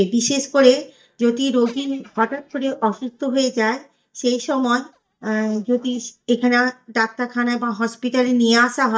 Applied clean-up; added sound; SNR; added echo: neural mask model DeepFilterNet 3.